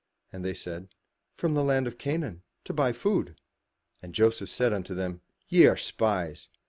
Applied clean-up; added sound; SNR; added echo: none; none; none; none.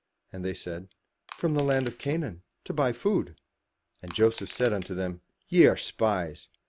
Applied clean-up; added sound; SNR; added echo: none; Crushing; 18 dB; none.